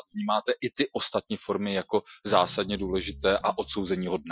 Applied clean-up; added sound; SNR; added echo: classical method Wiener filter.